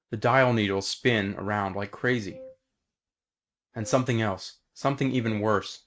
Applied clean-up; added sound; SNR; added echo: neural mask model RNNoise.